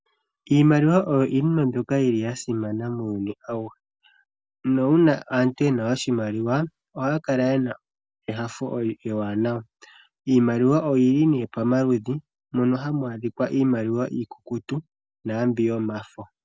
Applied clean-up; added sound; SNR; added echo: none; none; none; none.